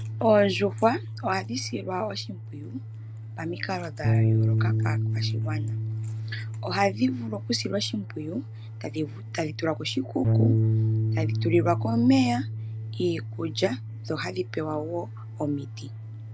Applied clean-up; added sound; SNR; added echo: none; Bass guitar; 0 dB; none.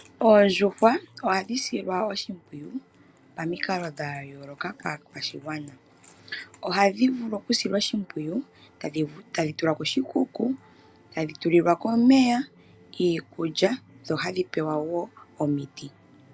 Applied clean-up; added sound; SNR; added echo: none; none; none; none.